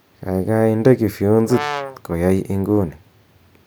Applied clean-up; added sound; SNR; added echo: none; Brass instrument; 8 dB; none.